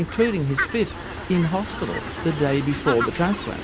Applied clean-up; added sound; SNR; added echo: none; Fowl; 6 dB; none.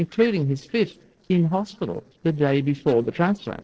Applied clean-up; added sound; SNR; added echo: neural separator model SepFormer DNS4.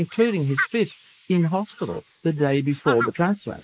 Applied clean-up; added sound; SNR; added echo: neural mask model Resemble Enhance denoiser.